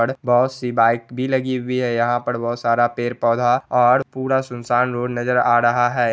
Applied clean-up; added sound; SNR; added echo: none; none; none; none.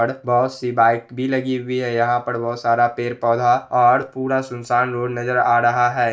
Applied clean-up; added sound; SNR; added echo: none; none; none; reverberation time 0.3 s.